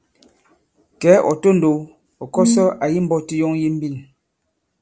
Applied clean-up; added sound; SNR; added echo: none; Brass instrument; 1 dB; none.